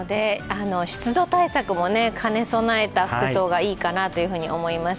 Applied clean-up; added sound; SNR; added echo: none; none; none; none.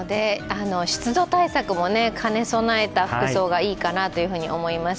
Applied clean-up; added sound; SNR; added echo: none; Organ; 19 dB; none.